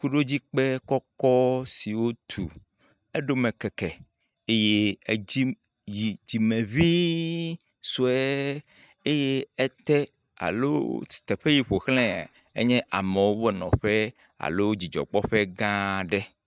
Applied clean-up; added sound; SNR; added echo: neural mask model RNNoise.